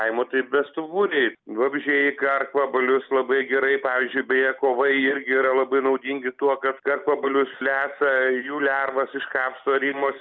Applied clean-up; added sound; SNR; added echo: none; none; none; none.